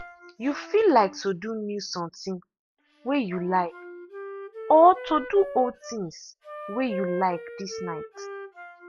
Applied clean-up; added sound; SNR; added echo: classical method log-MMSE.